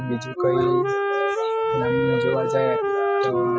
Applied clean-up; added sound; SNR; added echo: classical method spectral subtraction.